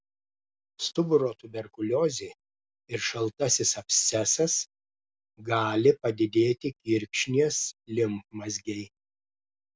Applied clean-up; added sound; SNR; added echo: none; none; none; none.